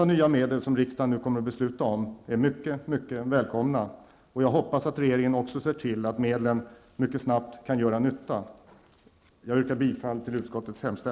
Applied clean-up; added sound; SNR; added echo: none; none; none; none.